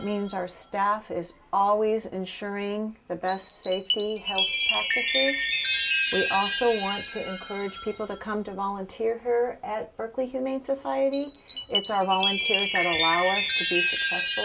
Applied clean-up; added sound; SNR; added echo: none; Chime; -3 dB; none.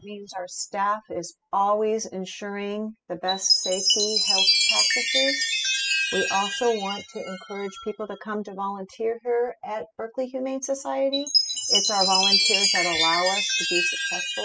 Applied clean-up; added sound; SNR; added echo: classical method spectral subtraction.